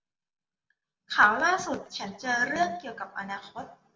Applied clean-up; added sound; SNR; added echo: none; none; none; reverberation time 0.5 s.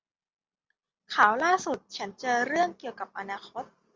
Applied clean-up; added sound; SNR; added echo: none; none; none; none.